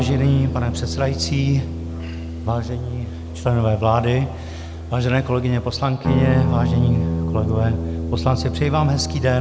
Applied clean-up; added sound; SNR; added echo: none; Guitar; 4 dB; none.